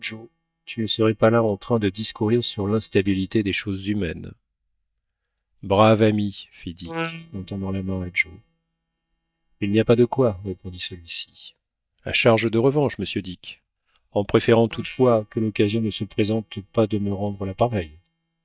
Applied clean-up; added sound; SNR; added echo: neural mask model DeepFilterNet 3.